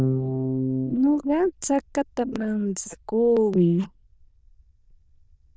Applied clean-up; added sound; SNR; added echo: neural diffusion model UNIVERSE++.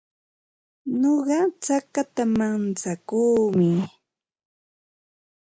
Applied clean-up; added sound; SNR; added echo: none; none; none; none.